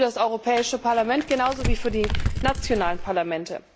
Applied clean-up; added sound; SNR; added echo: none; Crumpling, crinkling; 3 dB; none.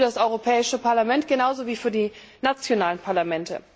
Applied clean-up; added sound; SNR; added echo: none; none; none; none.